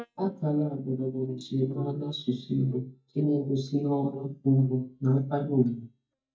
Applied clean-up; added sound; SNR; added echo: neural mask model DeepFilterNet 3.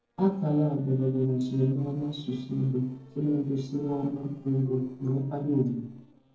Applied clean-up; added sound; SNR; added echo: neural separator model SepFormer DNS4.